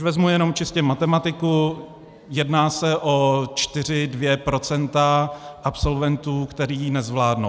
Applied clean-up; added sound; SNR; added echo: none; none; none; none.